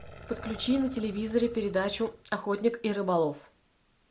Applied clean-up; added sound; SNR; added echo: none; Growling; 19 dB; none.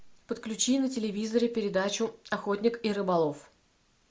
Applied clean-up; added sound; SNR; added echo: none; none; none; none.